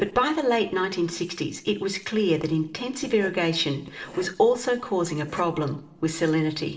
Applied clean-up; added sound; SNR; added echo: neural separator model SepFormer DNS4.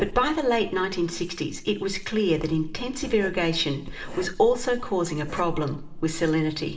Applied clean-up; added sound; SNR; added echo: none; Writing; 10 dB; reverberation time 1.6 s.